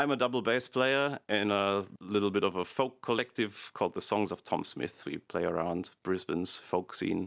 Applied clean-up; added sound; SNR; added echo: none; none; none; none.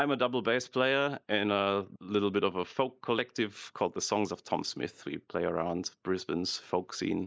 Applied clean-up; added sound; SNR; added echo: neural mask model Resemble Enhance denoiser.